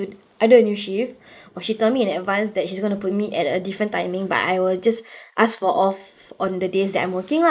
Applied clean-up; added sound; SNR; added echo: neural mask model Resemble Enhance denoiser.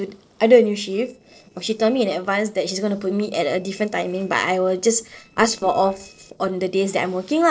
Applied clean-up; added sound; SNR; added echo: neural separator model SepFormer DNS4.